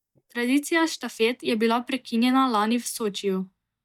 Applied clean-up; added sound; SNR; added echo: neural mask model DeepFilterNet 3.